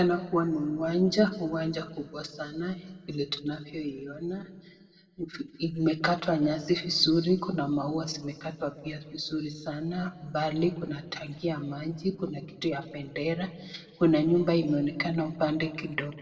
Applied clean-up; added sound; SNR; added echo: none; none; none; reverberation time 1.1 s.